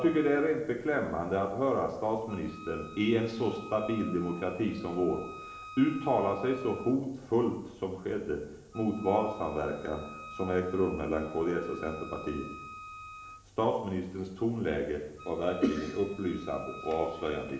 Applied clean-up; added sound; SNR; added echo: none; Wind instrument, woodwind instrument; 17 dB; reverberation time 0.8 s.